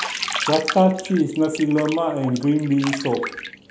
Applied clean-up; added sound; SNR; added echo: none; Bathtub (filling or washing); 9 dB; none.